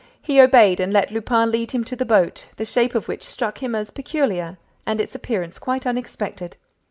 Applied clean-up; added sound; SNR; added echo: none; none; none; none.